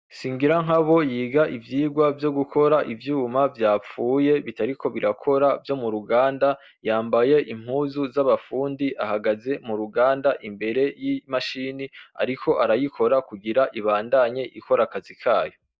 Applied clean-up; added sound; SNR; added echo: none; none; none; none.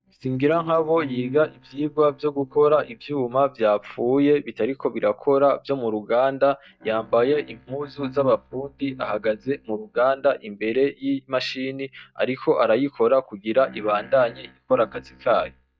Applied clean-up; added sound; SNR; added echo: neural mask model DeepFilterNet 3.